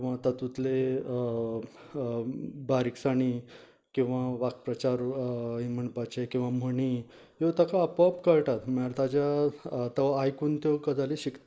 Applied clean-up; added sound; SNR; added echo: neural mask model Resemble Enhance denoiser.